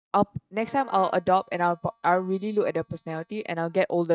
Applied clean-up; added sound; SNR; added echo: neural mask model DeepFilterNet 3.